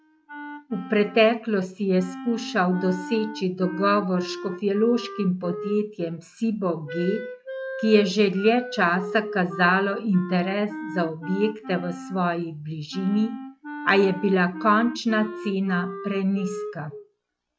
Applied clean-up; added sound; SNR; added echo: classical method log-MMSE.